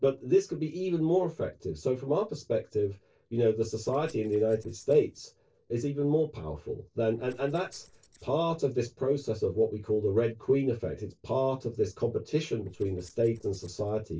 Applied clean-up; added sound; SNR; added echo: neural separator model SepFormer DNS4.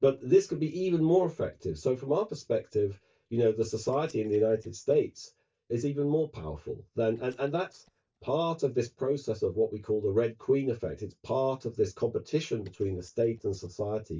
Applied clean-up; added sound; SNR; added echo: neural mask model DeepFilterNet 3.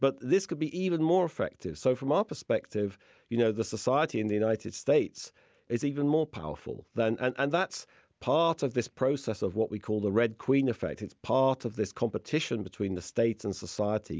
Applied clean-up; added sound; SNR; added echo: none; none; none; none.